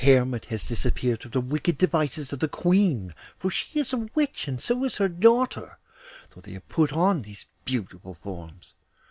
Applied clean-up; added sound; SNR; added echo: none; none; none; none.